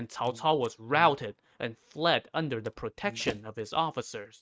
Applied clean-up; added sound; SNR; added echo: neural mask model RNNoise.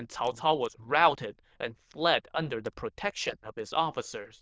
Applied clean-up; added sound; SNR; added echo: neural diffusion model UNIVERSE++.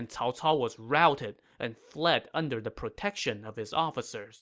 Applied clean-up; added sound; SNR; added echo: none; none; none; none.